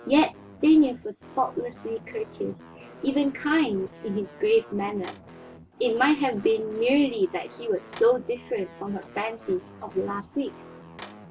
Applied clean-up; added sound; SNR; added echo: none; Guitar + Sliding door; 19 dB; none.